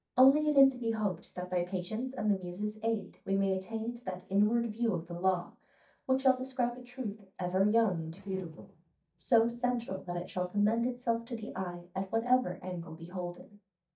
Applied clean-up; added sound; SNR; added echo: neural mask model DeepFilterNet 3.